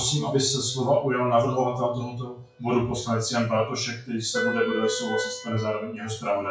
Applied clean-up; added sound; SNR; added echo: classical method WPE with log-MMSE.